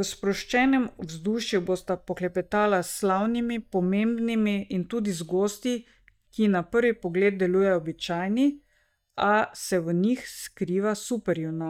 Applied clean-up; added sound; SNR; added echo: neural mask model DeepFilterNet 3.